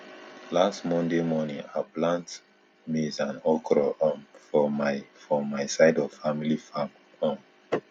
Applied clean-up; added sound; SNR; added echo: none; none; none; none.